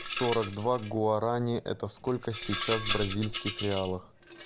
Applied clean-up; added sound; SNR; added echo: none; Rattle; 4 dB; none.